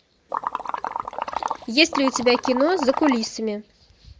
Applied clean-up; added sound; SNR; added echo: none; Liquid; 5 dB; none.